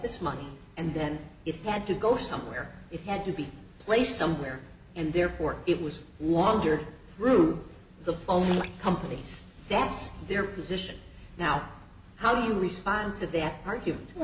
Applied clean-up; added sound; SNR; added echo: none; Drip; 14 dB; none.